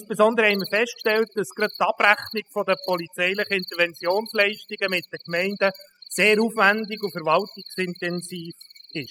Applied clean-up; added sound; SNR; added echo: classical method spectral subtraction.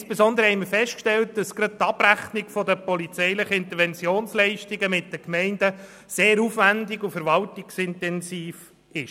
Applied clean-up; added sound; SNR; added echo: none; none; none; none.